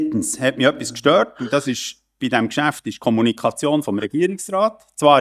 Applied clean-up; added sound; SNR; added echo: neural mask model DeepFilterNet 3.